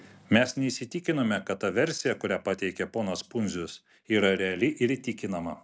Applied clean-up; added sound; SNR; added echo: none; none; none; none.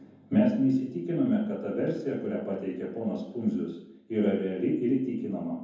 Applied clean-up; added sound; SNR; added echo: none; none; none; reverberation time 0.9 s.